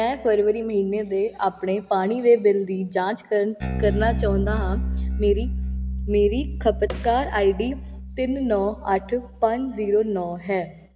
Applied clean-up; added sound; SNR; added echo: none; Bass guitar; 7 dB; none.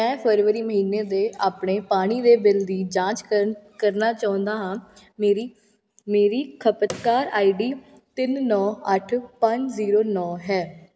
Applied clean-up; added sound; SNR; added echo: none; none; none; none.